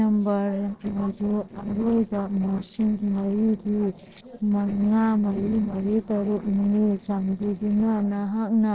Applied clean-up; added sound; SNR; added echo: neural separator model SepFormer DNS4.